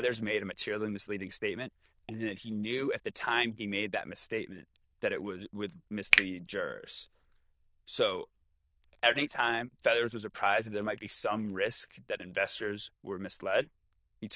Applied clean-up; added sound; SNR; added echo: neural diffusion model UNIVERSE++.